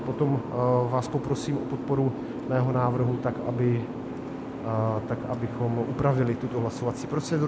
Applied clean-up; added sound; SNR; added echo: none; Boat, Water vehicle; 7 dB; none.